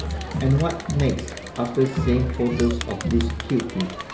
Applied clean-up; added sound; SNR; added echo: none; Crowd; 4 dB; reverberation time 0.5 s.